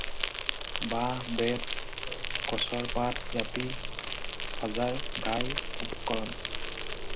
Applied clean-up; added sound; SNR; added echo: none; Insect; -3 dB; none.